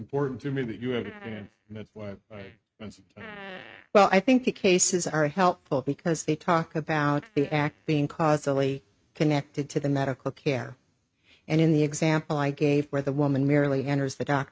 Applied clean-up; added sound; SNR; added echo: neural mask model RNNoise.